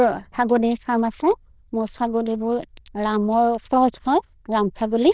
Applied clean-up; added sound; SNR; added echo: neural diffusion model UNIVERSE++.